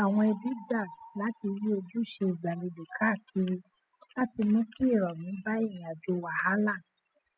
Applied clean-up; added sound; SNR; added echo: classical method spectral subtraction.